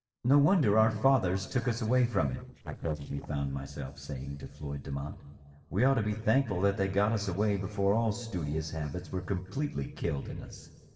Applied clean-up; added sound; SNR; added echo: neural separator model SepFormer DNS4.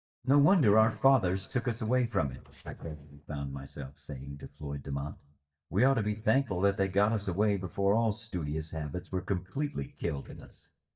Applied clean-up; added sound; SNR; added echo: neural mask model DeepFilterNet 3.